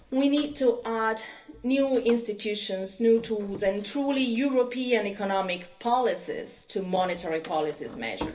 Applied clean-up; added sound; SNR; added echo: none; Door; 20 dB; reverberation time 0.3 s.